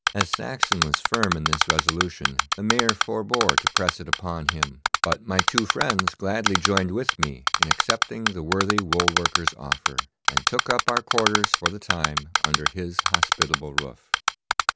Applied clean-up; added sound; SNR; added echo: none; Typing; -4 dB; none.